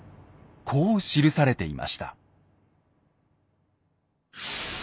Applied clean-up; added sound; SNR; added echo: none; none; none; none.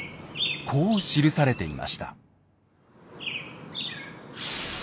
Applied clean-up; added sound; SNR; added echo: none; Chirp, tweet; 8 dB; none.